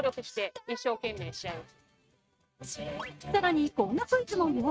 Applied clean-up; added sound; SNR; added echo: neural mask model RNNoise.